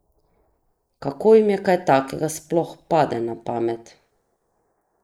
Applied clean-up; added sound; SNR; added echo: neural mask model Resemble Enhance denoiser.